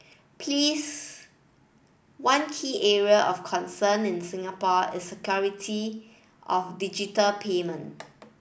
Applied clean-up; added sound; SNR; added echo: none; none; none; none.